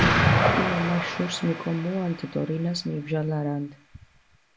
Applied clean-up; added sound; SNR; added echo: none; Explosion; -1 dB; none.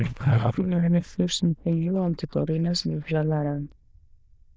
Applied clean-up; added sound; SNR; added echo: neural diffusion model UNIVERSE++.